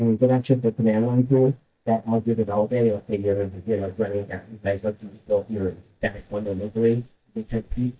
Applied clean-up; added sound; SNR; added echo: neural mask model DeepFilterNet 3.